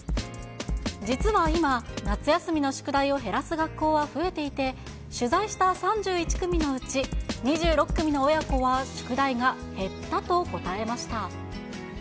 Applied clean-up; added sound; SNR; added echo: none; Drum kit; 9 dB; none.